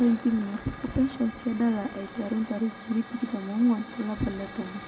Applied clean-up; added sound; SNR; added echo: none; Hiss / Fire; 15 dB; reverberation time 1.1 s.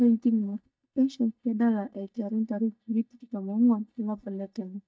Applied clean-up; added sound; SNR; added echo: neural mask model DeepFilterNet 3.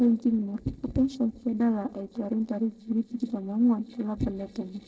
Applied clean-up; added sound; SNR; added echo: neural separator model SepFormer DNS4.